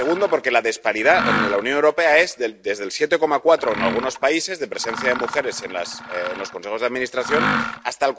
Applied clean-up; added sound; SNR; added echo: none; Mechanisms; 8 dB; none.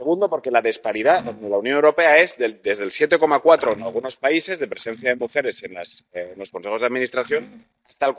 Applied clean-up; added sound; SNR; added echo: neural mask model DeepFilterNet 3.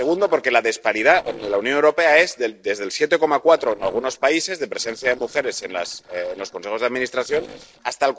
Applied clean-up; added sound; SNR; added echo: neural separator model SepFormer DNS4.